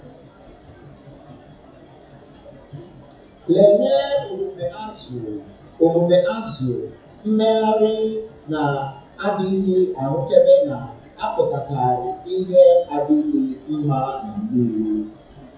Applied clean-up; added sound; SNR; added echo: classical method WPE with log-MMSE.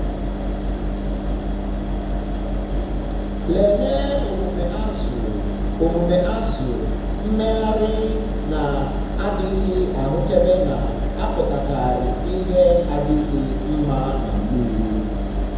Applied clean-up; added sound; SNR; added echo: none; Engine; 0 dB; reverberation time 1.0 s.